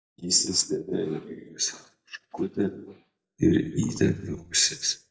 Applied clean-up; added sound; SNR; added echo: neural mask model DeepFilterNet 3.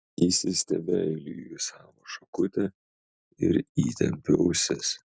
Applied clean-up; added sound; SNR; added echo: none; none; none; none.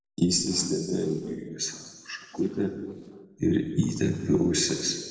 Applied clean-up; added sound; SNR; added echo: neural separator model SepFormer DNS4.